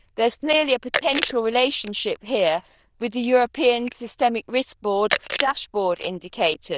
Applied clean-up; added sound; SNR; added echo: neural diffusion model UNIVERSE++.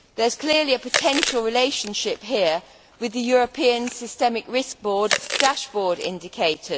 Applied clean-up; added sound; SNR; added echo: none; Chewing, mastication; 9 dB; none.